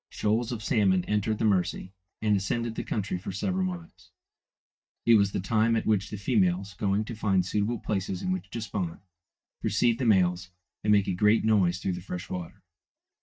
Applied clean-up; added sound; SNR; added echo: neural mask model DeepFilterNet 3.